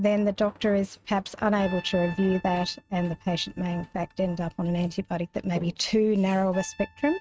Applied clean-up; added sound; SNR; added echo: neural mask model RNNoise.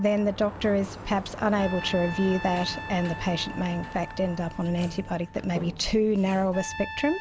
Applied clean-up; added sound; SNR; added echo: none; Trumpet + Sliding door; 11 dB; none.